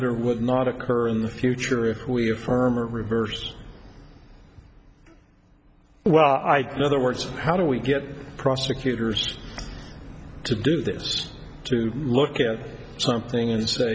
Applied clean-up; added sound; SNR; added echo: none; none; none; none.